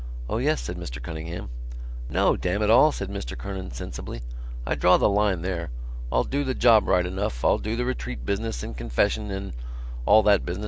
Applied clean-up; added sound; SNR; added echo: none; none; none; none.